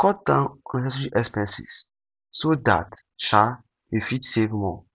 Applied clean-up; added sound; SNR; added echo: none; none; none; none.